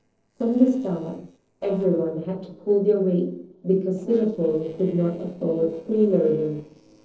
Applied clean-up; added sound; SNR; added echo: neural separator model SepFormer DNS4.